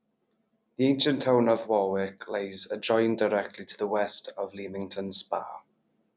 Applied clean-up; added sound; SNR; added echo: none; none; none; none.